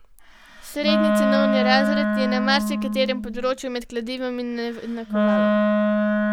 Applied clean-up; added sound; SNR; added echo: none; Wind instrument, woodwind instrument; -4 dB; none.